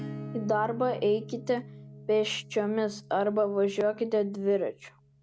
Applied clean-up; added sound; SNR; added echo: none; Acoustic guitar / Strum; 15 dB; none.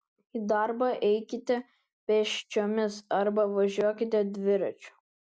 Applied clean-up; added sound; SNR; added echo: none; none; none; none.